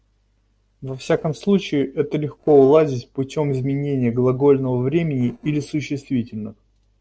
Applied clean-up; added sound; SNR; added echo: neural separator model SepFormer DNS4.